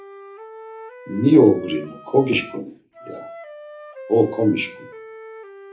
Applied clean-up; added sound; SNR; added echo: none; Wind instrument, woodwind instrument; 17 dB; reverberation time 0.3 s.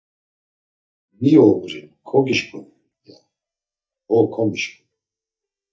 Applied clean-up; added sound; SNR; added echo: neural mask model DeepFilterNet 3.